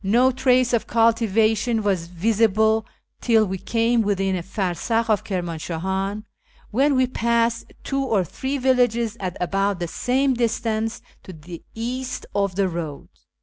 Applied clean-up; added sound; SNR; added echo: none; none; none; none.